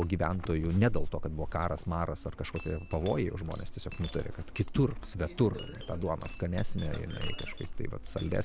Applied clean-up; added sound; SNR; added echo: none; Chink, clink; 5 dB; none.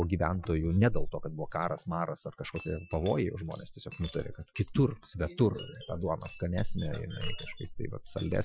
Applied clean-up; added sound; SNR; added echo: classical method Wiener filter.